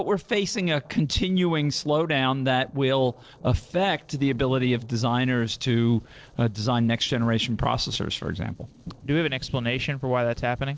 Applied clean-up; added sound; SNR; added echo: neural separator model SepFormer DNS4.